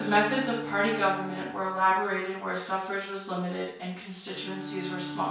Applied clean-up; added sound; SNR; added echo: none; Bowed string instrument; 11 dB; reverberation time 0.5 s.